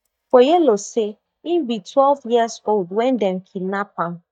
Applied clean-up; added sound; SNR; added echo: neural mask model DeepFilterNet 3.